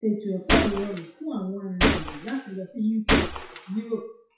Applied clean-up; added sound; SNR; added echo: classical method WPE with log-MMSE.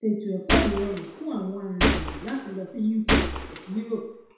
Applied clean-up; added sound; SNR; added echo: none; Gunshot, gunfire; -2 dB; reverberation time 0.7 s.